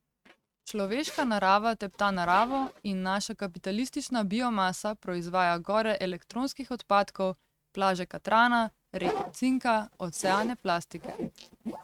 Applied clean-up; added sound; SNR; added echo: neural mask model RNNoise.